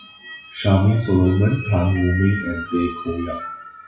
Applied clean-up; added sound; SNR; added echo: classical method WPE with log-MMSE.